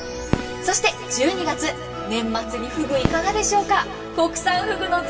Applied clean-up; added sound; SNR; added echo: none; Fireworks; 10 dB; reverberation time 1.3 s.